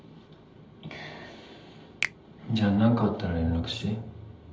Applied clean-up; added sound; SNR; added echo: none; Finger snapping; 11 dB; reverberation time 1.2 s.